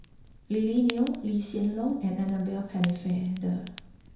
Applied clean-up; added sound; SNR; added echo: none; Fire; 16 dB; reverberation time 0.5 s.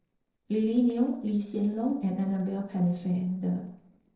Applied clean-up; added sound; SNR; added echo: neural separator model SepFormer DNS4.